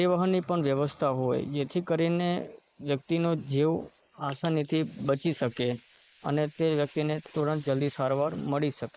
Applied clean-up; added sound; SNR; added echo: neural mask model Resemble Enhance denoiser.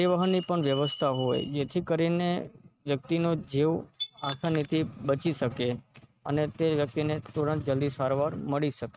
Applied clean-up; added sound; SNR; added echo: neural mask model RNNoise.